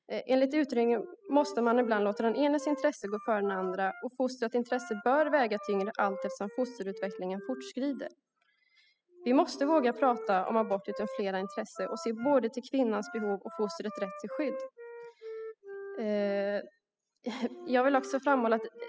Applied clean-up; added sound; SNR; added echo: classical method spectral subtraction.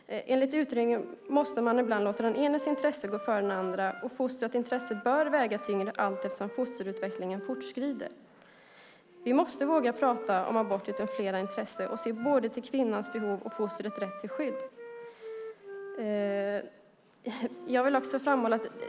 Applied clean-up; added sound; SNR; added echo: none; Wind instrument, woodwind instrument; 13 dB; none.